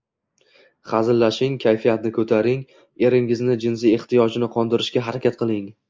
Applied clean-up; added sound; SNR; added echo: neural mask model Resemble Enhance denoiser.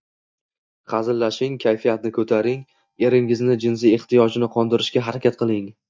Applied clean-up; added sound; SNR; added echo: neural mask model DeepFilterNet 3.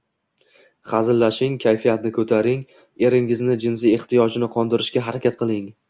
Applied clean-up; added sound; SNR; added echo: none; none; none; none.